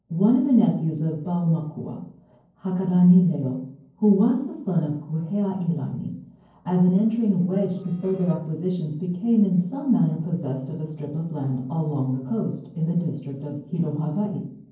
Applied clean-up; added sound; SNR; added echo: neural separator model SepFormer DNS4.